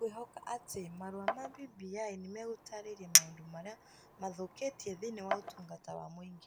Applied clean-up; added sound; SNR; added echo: none; Chink, clink; -5 dB; none.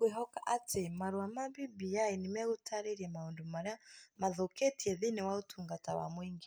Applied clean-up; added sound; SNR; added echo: none; none; none; none.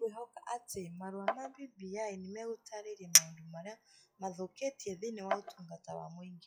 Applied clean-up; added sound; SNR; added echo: classical method log-MMSE.